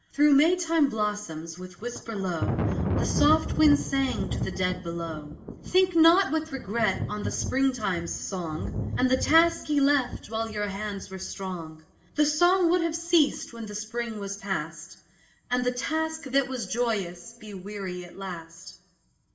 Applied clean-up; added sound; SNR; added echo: none; Thunder; 8 dB; reverberation time 1.2 s.